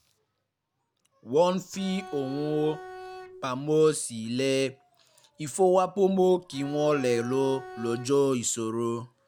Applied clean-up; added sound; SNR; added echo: none; Bowed string instrument; 16 dB; none.